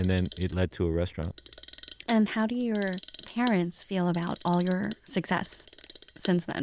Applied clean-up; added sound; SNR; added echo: none; Clock; 11 dB; none.